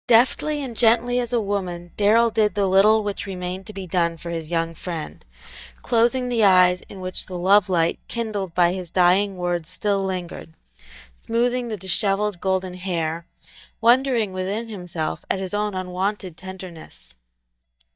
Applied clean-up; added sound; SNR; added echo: neural mask model DeepFilterNet 3.